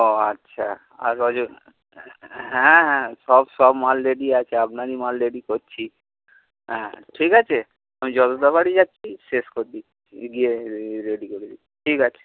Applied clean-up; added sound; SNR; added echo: none; none; none; none.